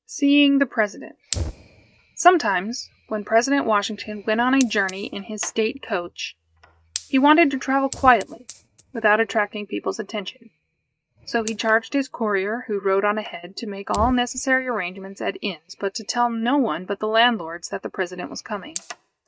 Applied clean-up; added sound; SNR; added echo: neural mask model RNNoise.